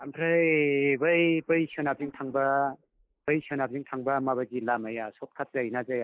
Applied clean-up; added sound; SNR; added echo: neural mask model Resemble Enhance denoiser.